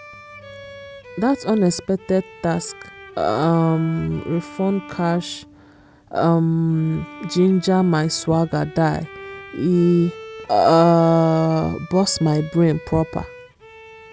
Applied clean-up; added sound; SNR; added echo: none; Bowed string instrument; 19 dB; none.